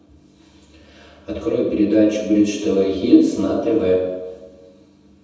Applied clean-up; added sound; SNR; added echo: none; none; none; reverberation time 1.1 s.